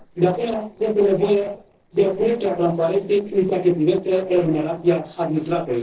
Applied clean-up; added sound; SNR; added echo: neural separator model SepFormer DNS4.